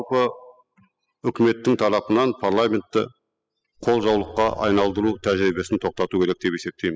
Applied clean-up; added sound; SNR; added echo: classical method spectral subtraction.